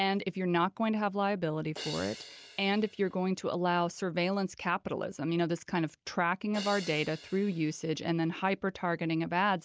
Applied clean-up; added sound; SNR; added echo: none; Crash cymbal; 15 dB; none.